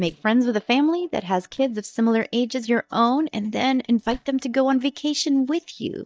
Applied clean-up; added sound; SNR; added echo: neural mask model DeepFilterNet 3.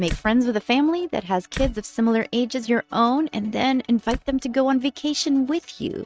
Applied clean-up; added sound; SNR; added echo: neural mask model RNNoise.